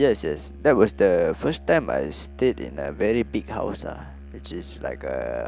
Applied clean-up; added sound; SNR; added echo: none; Musical instrument; 16 dB; none.